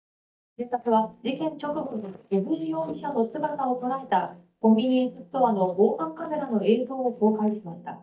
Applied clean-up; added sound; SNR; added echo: neural mask model DeepFilterNet 3.